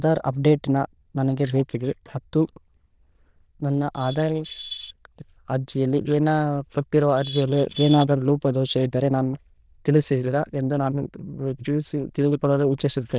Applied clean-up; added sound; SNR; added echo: neural diffusion model UNIVERSE++.